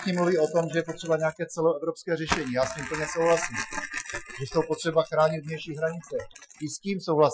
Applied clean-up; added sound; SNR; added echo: classical method Wiener filter.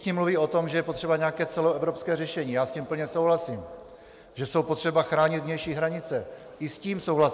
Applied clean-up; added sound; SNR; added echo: none; none; none; none.